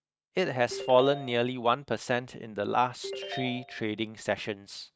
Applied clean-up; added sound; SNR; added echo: neural mask model RNNoise.